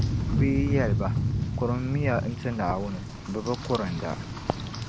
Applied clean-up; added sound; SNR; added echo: none; Rain; -1 dB; none.